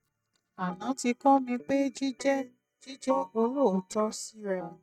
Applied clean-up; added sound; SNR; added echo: neural mask model DeepFilterNet 3.